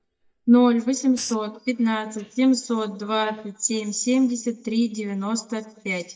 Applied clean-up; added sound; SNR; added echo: neural mask model DeepFilterNet 3.